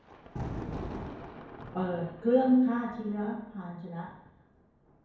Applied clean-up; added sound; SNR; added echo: none; Thunder; 11 dB; reverberation time 0.9 s.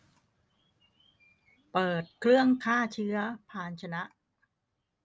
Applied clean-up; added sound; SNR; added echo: none; none; none; none.